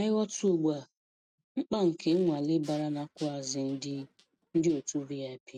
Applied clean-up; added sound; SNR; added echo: neural mask model RNNoise.